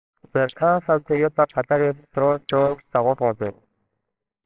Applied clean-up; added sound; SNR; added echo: neural separator model SepFormer WHAMR!.